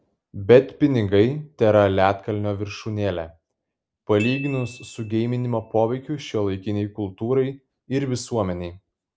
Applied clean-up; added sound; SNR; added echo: none; Glockenspiel; 19 dB; none.